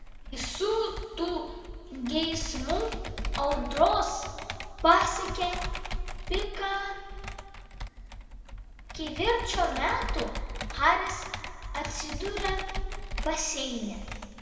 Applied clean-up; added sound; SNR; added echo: none; Computer keyboard; 5 dB; reverberation time 1.9 s.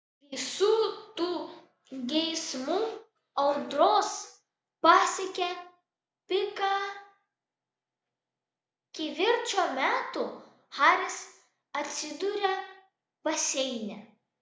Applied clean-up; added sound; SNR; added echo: none; none; none; none.